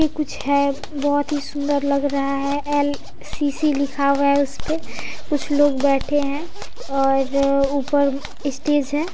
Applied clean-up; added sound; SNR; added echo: none; Zipper (clothing); 3 dB; none.